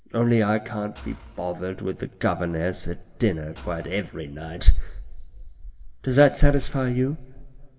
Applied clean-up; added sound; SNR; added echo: none; Engine / Car; 20 dB; reverberation time 1.1 s.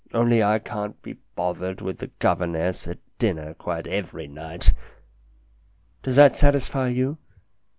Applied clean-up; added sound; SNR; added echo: none; none; none; none.